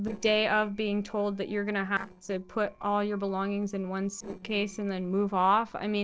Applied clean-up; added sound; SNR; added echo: neural separator model SepFormer DNS4.